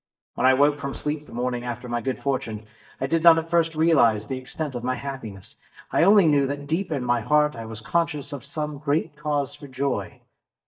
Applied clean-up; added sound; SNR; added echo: neural mask model DeepFilterNet 3.